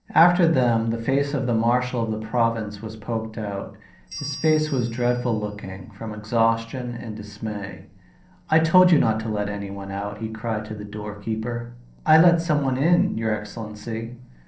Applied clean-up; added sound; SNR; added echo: neural separator model SepFormer DNS4.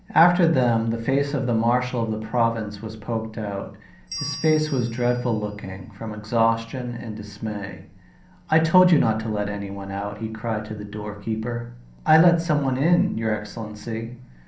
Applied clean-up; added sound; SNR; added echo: none; Bell; 15 dB; reverberation time 0.6 s.